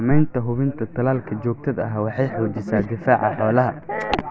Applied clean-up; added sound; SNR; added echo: none; none; none; none.